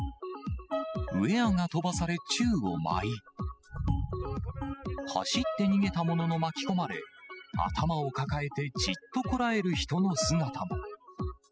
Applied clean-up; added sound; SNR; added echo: classical method spectral subtraction.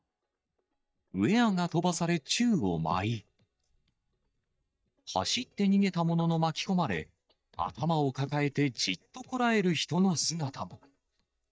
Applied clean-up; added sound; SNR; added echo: neural mask model DeepFilterNet 3.